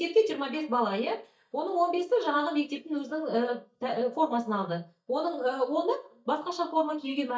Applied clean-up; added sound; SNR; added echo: neural mask model DeepFilterNet 3.